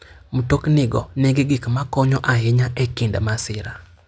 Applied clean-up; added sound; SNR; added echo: none; none; none; none.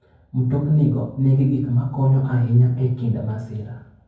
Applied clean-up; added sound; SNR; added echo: none; none; none; reverberation time 0.9 s.